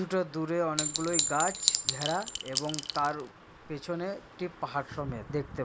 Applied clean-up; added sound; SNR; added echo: none; Chink, clink; 0 dB; none.